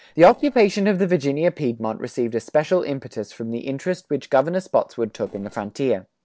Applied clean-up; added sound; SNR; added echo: neural separator model SepFormer DNS4.